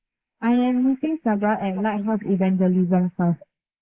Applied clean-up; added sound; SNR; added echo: neural mask model Resemble Enhance denoiser.